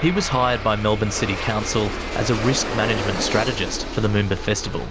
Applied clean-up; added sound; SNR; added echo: none; Aircraft; 7 dB; none.